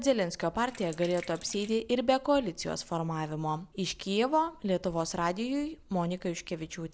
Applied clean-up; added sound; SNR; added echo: none; Sink (filling or washing); 17 dB; none.